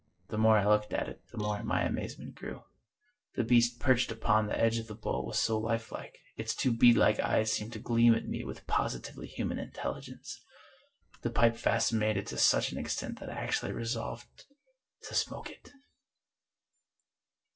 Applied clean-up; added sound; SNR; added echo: neural separator model SepFormer DNS4.